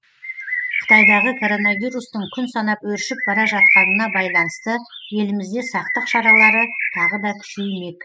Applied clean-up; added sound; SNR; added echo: classical method spectral subtraction.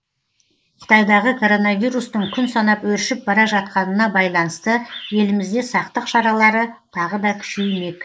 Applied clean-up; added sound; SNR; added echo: neural mask model Resemble Enhance denoiser.